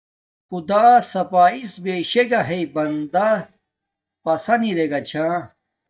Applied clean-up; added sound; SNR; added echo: neural mask model DeepFilterNet 3.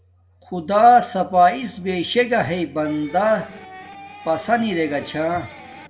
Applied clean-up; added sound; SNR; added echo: none; Electric guitar; 19 dB; reverberation time 1.5 s.